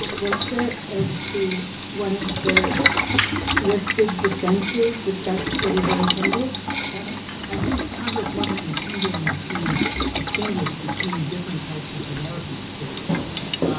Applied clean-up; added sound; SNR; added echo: none; Boiling; -1 dB; reverberation time 0.5 s.